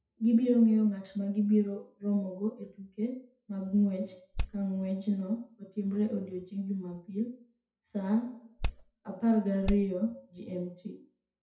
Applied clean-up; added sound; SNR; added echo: classical method WPE with log-MMSE.